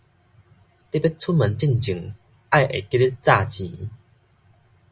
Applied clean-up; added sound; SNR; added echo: none; none; none; none.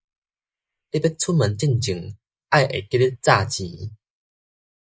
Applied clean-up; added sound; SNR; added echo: neural mask model Resemble Enhance denoiser.